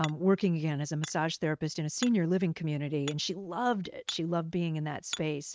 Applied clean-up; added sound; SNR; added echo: neural mask model RNNoise.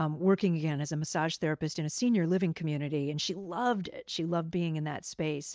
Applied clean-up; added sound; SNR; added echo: none; none; none; none.